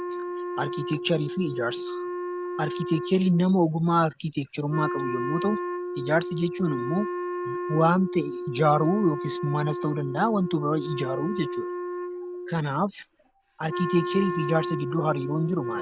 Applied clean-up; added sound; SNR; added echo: none; Wind instrument, woodwind instrument; 6 dB; none.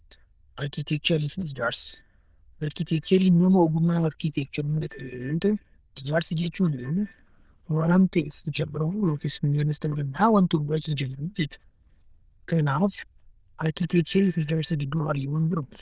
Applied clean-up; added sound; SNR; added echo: neural diffusion model UNIVERSE++.